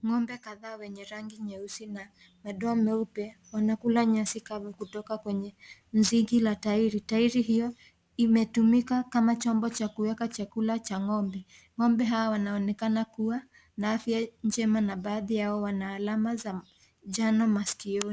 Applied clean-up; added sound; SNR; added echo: none; none; none; none.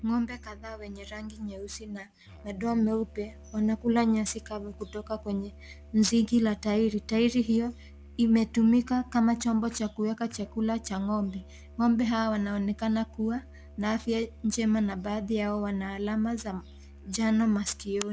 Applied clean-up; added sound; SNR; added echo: none; Musical instrument; 20 dB; none.